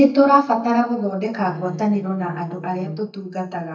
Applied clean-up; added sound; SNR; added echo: neural mask model DeepFilterNet 3.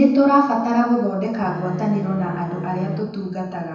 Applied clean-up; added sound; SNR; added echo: none; Bowed string instrument; 12 dB; reverberation time 0.8 s.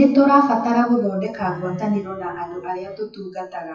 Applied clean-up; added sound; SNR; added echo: classical method WPE with log-MMSE.